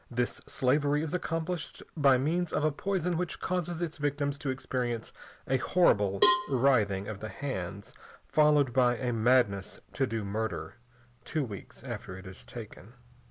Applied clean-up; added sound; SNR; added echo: none; Cowbell; 3 dB; none.